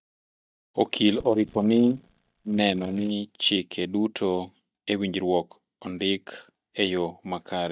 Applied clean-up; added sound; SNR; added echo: neural mask model DeepFilterNet 3.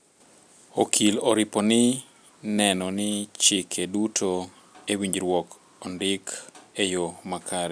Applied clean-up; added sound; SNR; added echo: none; none; none; none.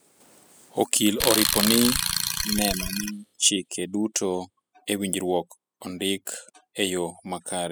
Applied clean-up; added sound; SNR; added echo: classical method spectral subtraction.